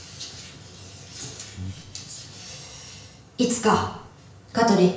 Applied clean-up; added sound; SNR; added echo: none; Breathing; 10 dB; reverberation time 0.5 s.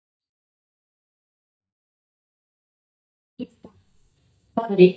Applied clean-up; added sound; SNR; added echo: neural mask model DeepFilterNet 3.